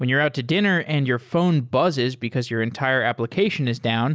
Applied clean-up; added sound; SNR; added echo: none; none; none; none.